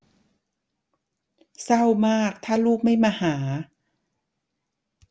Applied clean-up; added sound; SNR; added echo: none; none; none; none.